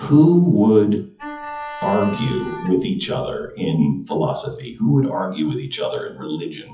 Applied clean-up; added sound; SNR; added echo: classical method WPE with log-MMSE.